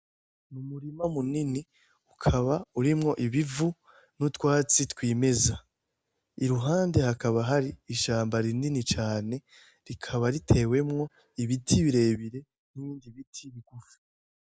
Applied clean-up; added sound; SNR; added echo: none; none; none; none.